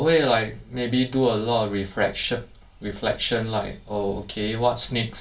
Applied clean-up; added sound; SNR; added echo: none; none; none; reverberation time 0.3 s.